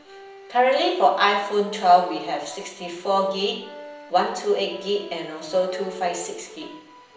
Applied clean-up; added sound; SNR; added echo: none; Accordion; 18 dB; reverberation time 0.8 s.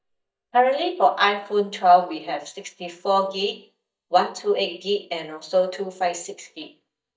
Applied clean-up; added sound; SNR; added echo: neural mask model DeepFilterNet 3.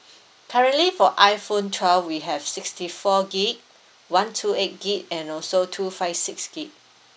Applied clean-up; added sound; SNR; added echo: none; none; none; none.